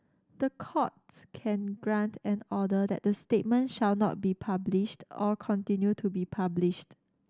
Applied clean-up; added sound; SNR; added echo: none; none; none; none.